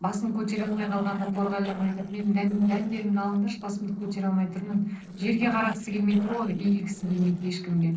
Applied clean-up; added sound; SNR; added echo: neural separator model SepFormer DNS4.